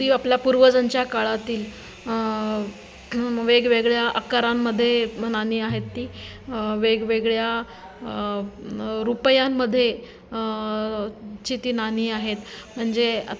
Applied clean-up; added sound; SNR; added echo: none; Tabla; 16 dB; none.